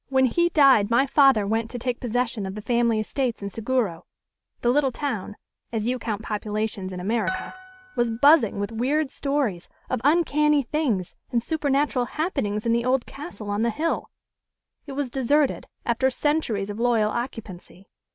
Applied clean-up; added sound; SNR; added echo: none; Harp; 13 dB; none.